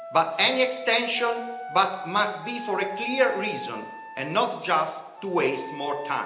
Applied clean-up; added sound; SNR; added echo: none; Wind instrument, woodwind instrument; 12 dB; reverberation time 0.9 s.